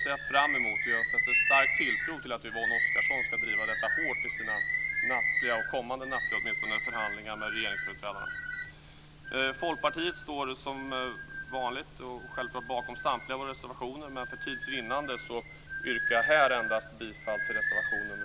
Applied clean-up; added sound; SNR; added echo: none; Bird; -2 dB; none.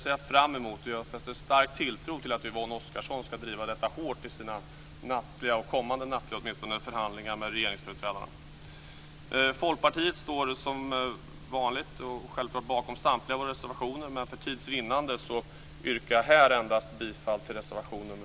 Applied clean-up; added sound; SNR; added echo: none; none; none; none.